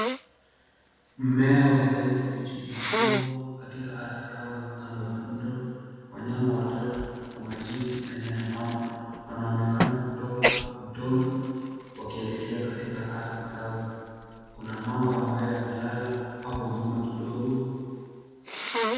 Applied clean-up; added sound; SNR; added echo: none; Sneeze; 6 dB; reverberation time 2.1 s.